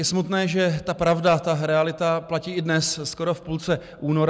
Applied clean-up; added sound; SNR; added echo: none; none; none; none.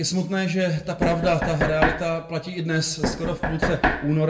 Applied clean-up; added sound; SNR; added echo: none; Knock; 2 dB; reverberation time 0.5 s.